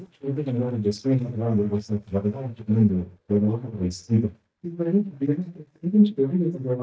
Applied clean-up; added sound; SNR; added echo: neural mask model DeepFilterNet 3.